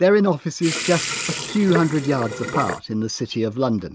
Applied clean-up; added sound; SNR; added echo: none; Sink (filling or washing) / Water tap, faucet; 6 dB; none.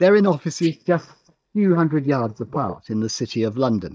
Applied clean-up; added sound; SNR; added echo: neural mask model DeepFilterNet 3.